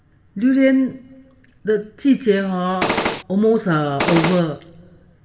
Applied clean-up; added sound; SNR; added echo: none; Gunshot, gunfire; 0 dB; reverberation time 1.2 s.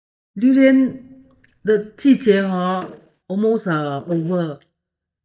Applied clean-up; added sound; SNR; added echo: neural mask model DeepFilterNet 3.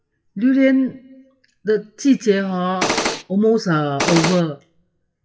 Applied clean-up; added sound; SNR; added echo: classical method WPE with log-MMSE.